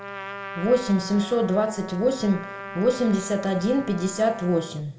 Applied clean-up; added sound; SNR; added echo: none; Trumpet; 13 dB; reverberation time 0.4 s.